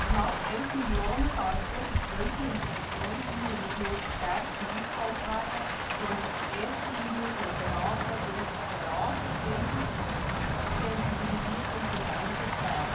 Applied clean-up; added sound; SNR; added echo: none; Rain; -4 dB; reverberation time 0.2 s.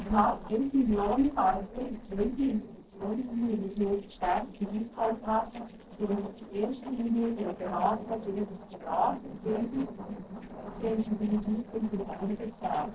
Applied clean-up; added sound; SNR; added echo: neural separator model SepFormer DNS4.